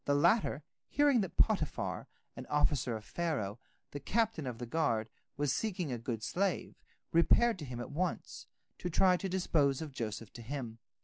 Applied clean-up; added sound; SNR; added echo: none; none; none; none.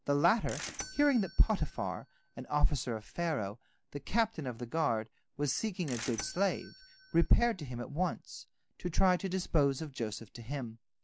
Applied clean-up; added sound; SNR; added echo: none; Bell / Mechanisms; 17 dB; none.